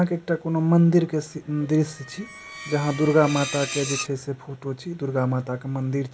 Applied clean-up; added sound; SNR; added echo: none; Screech; 12 dB; none.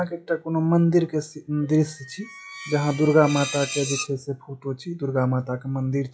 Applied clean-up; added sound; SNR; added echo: classical method log-MMSE.